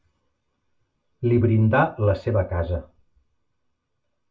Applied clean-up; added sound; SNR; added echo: none; none; none; reverberation time 0.2 s.